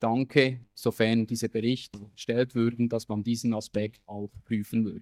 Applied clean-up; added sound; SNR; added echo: neural mask model DeepFilterNet 3.